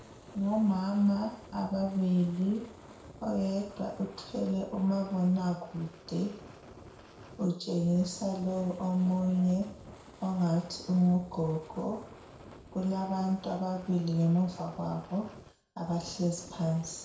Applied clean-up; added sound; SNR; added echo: none; Fire; 19 dB; reverberation time 0.6 s.